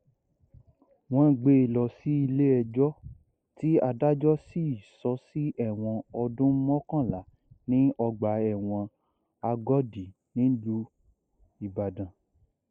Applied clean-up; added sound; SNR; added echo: neural mask model Resemble Enhance denoiser.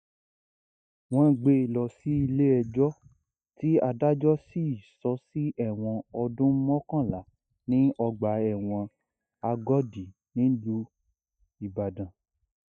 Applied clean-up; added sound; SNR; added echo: neural mask model DeepFilterNet 3.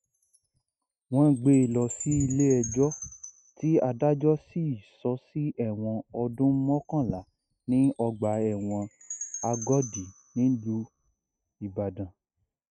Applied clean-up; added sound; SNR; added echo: neural mask model RNNoise.